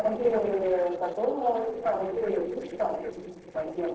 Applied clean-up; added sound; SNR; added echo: neural separator model SepFormer DNS4.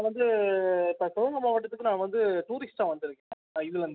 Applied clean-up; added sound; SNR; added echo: none; none; none; none.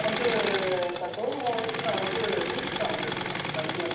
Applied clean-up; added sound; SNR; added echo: none; Engine / Mechanisms; 0 dB; reverberation time 0.9 s.